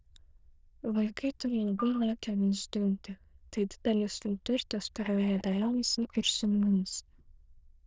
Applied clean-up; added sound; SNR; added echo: neural diffusion model UNIVERSE++.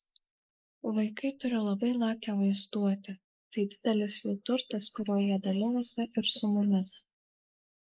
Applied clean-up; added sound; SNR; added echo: neural mask model Resemble Enhance denoiser.